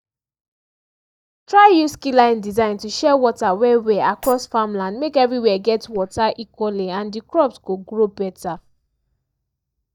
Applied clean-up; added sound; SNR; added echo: neural mask model DeepFilterNet 3.